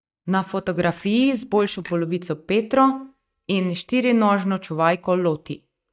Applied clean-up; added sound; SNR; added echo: neural mask model DeepFilterNet 3.